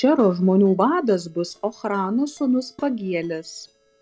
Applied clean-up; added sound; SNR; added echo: neural separator model SepFormer DNS4.